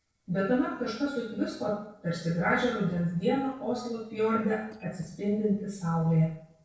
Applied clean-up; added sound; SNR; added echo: neural separator model SepFormer DNS4.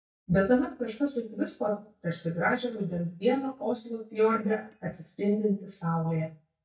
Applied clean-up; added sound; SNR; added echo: neural mask model DeepFilterNet 3.